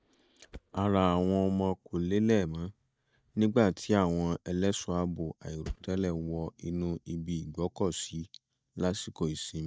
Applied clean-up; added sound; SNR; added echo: neural mask model DeepFilterNet 3.